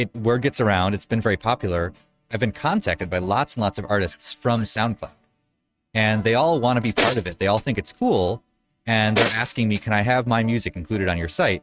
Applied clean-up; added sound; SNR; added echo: neural mask model RNNoise.